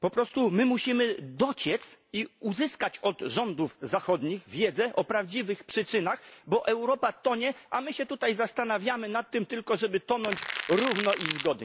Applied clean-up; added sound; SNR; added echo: none; Crackle; 3 dB; none.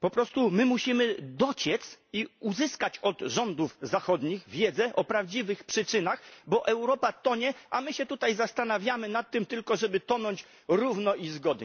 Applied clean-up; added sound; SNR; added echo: none; none; none; none.